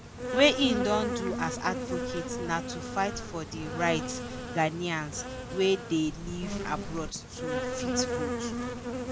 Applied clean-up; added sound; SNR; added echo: none; Insect; 3 dB; none.